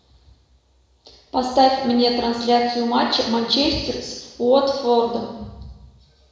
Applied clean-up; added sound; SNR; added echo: none; none; none; reverberation time 1.0 s.